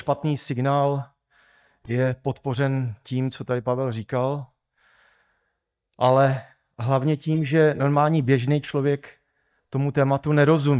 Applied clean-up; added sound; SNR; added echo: neural mask model DeepFilterNet 3.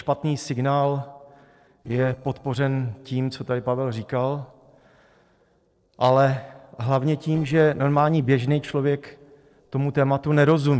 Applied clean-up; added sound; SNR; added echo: neural separator model SepFormer DNS4.